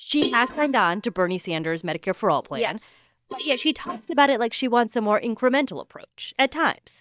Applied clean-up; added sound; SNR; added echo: neural mask model DeepFilterNet 3.